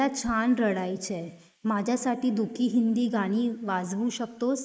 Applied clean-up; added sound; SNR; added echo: neural mask model Resemble Enhance denoiser.